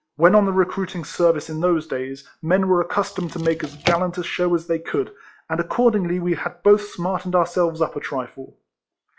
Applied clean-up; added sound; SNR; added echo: classical method log-MMSE.